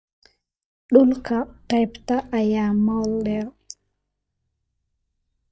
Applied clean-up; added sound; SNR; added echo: neural mask model DeepFilterNet 3.